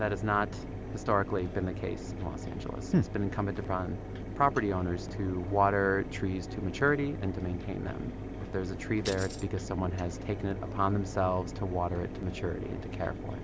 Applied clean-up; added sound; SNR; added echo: none; Tambourine + Mechanisms; 7 dB; none.